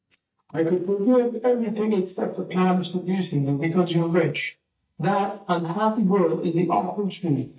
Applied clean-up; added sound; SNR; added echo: neural mask model DeepFilterNet 3.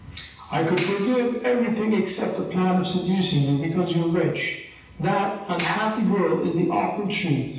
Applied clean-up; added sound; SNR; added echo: none; Clapping; 16 dB; reverberation time 0.9 s.